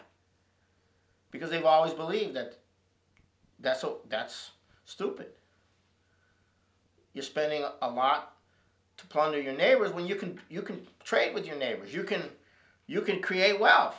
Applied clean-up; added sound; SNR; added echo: none; none; none; none.